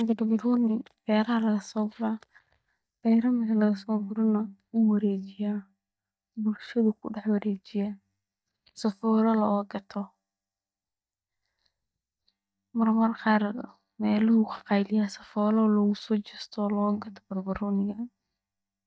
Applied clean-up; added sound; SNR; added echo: neural mask model DeepFilterNet 3.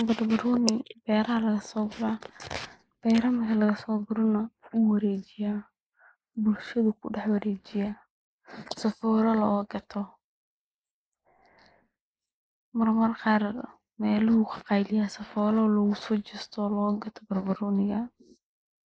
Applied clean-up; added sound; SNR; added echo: neural mask model Resemble Enhance denoiser.